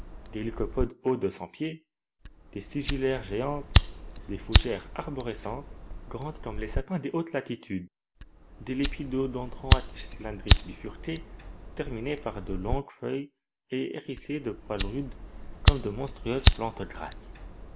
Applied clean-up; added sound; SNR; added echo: none; Fire; -4 dB; none.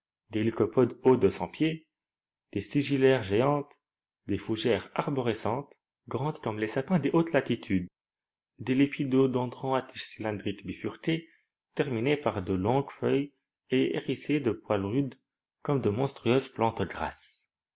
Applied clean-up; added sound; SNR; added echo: none; none; none; none.